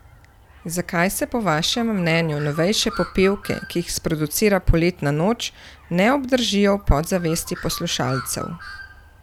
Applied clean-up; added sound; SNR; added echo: none; Bird; 18 dB; none.